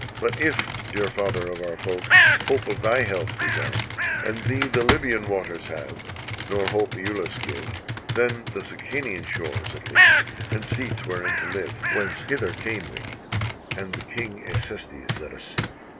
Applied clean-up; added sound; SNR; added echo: none; Computer keyboard + Bird; -3 dB; none.